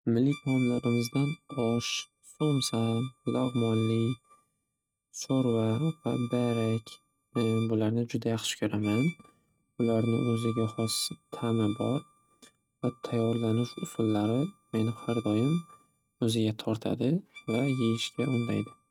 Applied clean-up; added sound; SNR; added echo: neural mask model RNNoise.